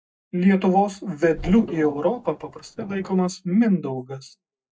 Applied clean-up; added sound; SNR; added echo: neural mask model DeepFilterNet 3.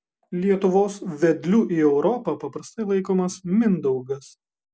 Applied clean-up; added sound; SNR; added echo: none; none; none; none.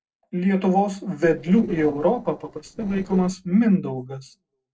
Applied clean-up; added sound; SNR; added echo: neural separator model SepFormer DNS4.